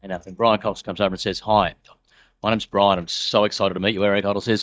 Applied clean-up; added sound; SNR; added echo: neural mask model DeepFilterNet 3.